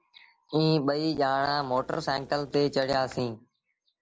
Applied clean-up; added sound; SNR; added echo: neural separator model SepFormer DNS4.